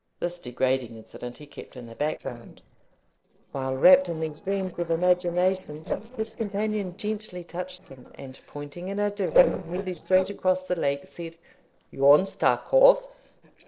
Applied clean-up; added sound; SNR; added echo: neural separator model SepFormer DNS4.